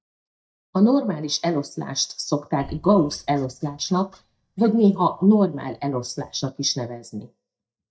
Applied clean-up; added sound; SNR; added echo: neural mask model DeepFilterNet 3.